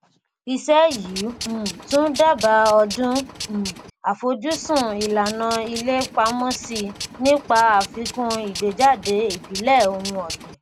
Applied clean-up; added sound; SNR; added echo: none; Tools; 12 dB; none.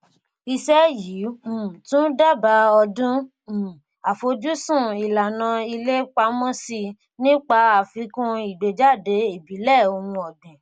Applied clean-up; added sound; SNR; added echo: none; none; none; none.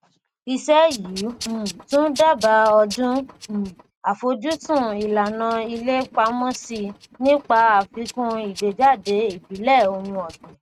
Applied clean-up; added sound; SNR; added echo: neural mask model RNNoise.